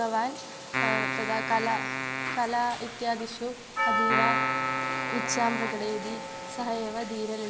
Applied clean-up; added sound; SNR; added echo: none; Keyboard (musical) + Percussion; 0 dB; none.